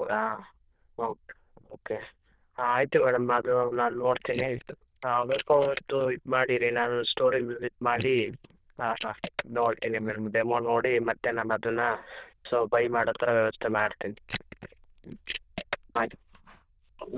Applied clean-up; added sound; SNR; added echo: neural diffusion model UNIVERSE++.